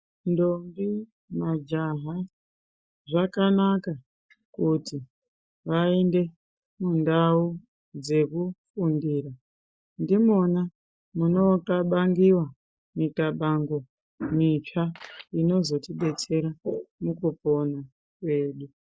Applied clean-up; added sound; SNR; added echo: neural mask model DeepFilterNet 3.